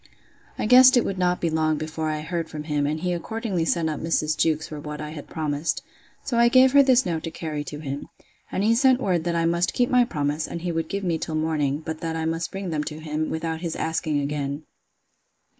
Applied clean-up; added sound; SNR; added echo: neural mask model Resemble Enhance denoiser.